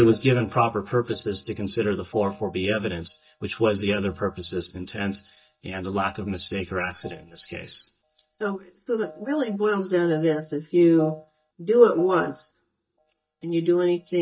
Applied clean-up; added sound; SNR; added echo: neural mask model DeepFilterNet 3.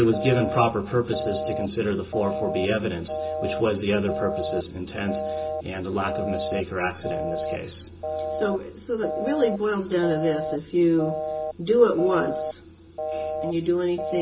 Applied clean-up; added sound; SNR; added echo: none; Telephone; 6 dB; reverberation time 0.2 s.